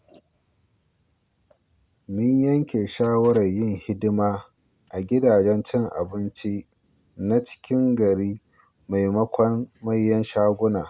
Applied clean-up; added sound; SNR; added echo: none; none; none; none.